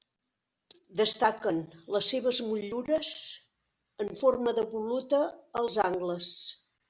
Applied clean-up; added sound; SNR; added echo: none; none; none; none.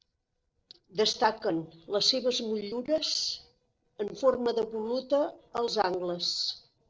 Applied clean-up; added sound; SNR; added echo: neural separator model SepFormer DNS4.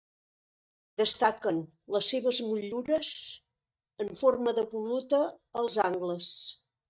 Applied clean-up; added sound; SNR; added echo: neural mask model DeepFilterNet 3.